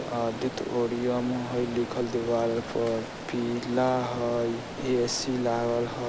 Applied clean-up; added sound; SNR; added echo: none; Stream; 10 dB; none.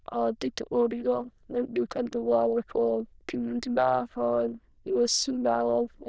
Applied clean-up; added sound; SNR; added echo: neural diffusion model UNIVERSE++.